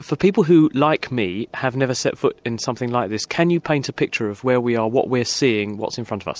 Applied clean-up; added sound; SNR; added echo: none; none; none; none.